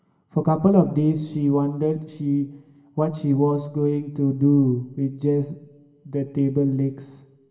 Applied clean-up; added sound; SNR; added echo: none; none; none; reverberation time 0.9 s.